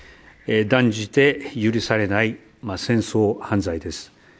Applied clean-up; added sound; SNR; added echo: none; none; none; none.